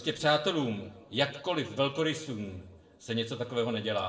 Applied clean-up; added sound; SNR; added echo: none; none; none; reverberation time 0.7 s.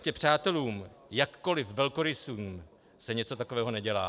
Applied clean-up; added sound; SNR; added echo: none; none; none; none.